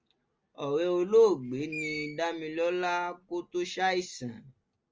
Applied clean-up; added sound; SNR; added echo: none; Screech; 16 dB; none.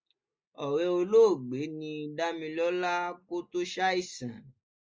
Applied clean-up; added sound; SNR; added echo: neural mask model Resemble Enhance denoiser.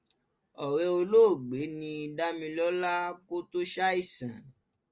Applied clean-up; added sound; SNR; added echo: none; none; none; none.